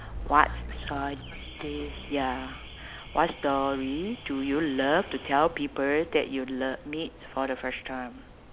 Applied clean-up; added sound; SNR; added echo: none; Alarm / Car; 13 dB; none.